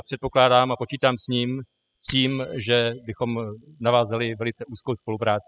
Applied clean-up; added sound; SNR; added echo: classical method spectral subtraction.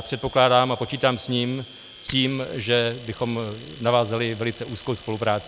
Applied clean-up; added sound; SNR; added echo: none; Domestic sounds, home sounds; 19 dB; none.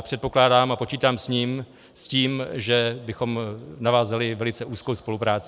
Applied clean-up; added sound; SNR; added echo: none; none; none; none.